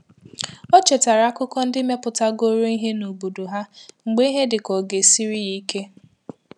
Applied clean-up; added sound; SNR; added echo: none; none; none; none.